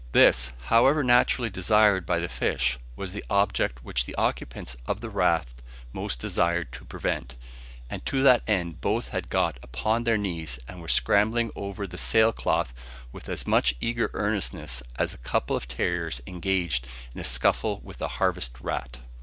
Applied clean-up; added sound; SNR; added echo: none; none; none; none.